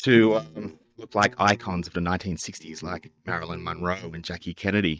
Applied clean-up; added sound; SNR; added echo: neural mask model DeepFilterNet 3.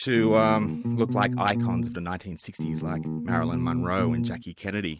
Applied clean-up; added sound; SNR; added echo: neural mask model RNNoise.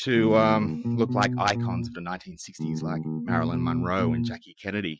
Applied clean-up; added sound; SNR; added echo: classical method Wiener filter.